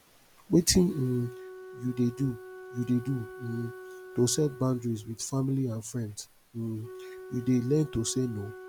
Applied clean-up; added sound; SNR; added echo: none; Wind instrument, woodwind instrument; 16 dB; none.